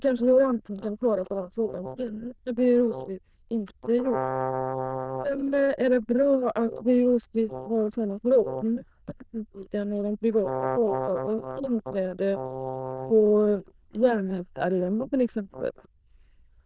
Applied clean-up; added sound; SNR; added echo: neural diffusion model UNIVERSE++.